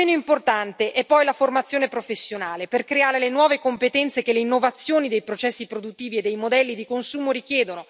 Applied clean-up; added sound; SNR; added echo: none; none; none; none.